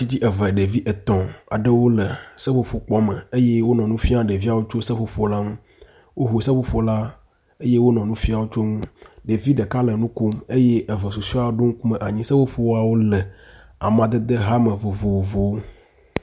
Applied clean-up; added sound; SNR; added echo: none; none; none; none.